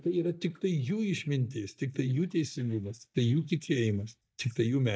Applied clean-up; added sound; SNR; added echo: neural mask model DeepFilterNet 3.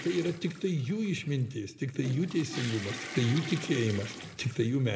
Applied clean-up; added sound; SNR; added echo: none; Toilet flush / Water; 13 dB; reverberation time 0.7 s.